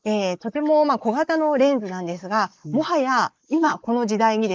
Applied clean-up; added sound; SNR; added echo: neural mask model Resemble Enhance denoiser.